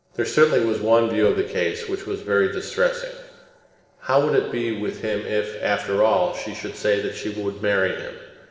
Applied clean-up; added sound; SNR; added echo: neural separator model SepFormer DNS4.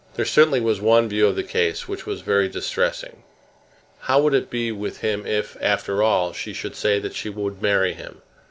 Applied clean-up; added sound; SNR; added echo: none; none; none; none.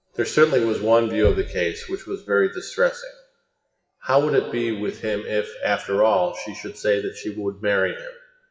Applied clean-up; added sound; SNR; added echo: classical method WPE with log-MMSE.